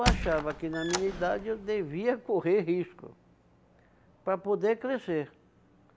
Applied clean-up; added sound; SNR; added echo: none; Squeak; 3 dB; none.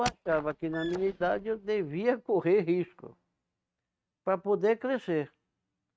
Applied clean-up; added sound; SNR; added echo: neural mask model RNNoise.